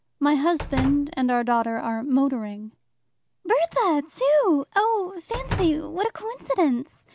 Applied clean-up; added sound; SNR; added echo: none; Slam; 11 dB; none.